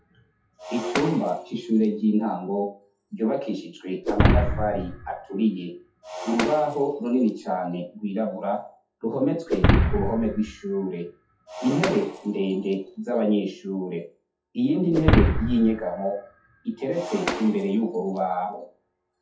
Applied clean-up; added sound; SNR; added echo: classical method WPE with log-MMSE.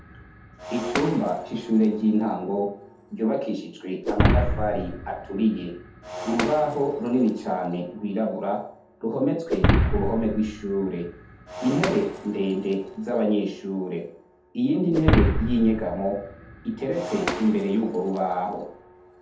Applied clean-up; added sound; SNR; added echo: none; Shatter; 3 dB; reverberation time 0.6 s.